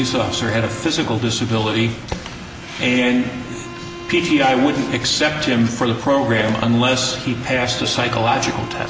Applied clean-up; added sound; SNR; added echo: none; Bowed string instrument; 17 dB; none.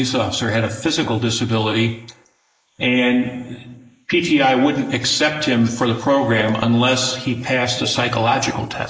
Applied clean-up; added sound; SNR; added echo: neural mask model Resemble Enhance denoiser.